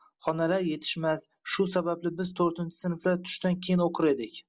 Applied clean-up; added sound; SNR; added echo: none; none; none; none.